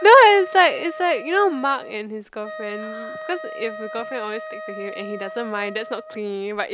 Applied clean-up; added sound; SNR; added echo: none; Wind instrument, woodwind instrument; 14 dB; none.